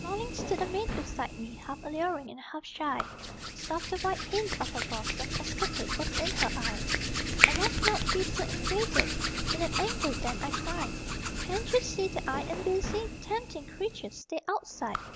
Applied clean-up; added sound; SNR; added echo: none; Hands; -1 dB; none.